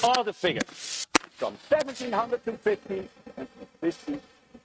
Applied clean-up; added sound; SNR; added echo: neural mask model RNNoise.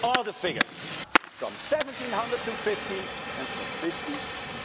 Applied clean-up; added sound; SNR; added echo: none; Fire; -2 dB; none.